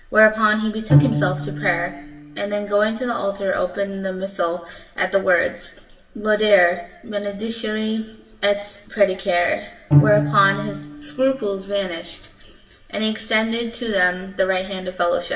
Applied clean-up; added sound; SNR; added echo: none; Bowed string instrument; 2 dB; reverberation time 0.8 s.